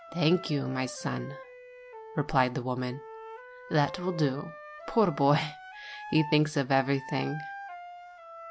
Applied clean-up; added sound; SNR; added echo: none; Wind instrument, woodwind instrument; 14 dB; none.